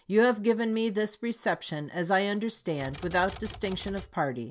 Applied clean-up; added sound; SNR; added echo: none; Typewriter; 14 dB; none.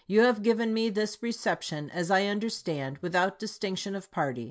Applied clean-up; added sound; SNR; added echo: none; none; none; none.